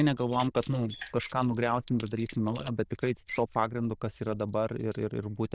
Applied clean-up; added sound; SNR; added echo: neural diffusion model UNIVERSE++.